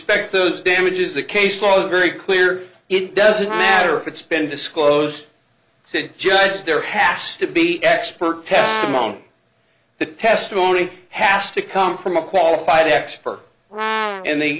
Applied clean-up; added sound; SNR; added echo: none; Brass instrument; 6 dB; none.